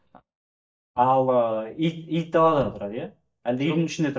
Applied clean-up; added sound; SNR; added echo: neural mask model DeepFilterNet 3.